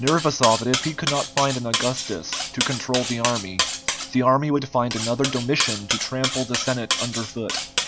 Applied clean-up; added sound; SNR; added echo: none; Cutlery, silverware; 4 dB; none.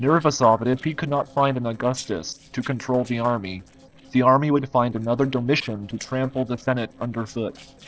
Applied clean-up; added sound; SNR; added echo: neural separator model SepFormer DNS4.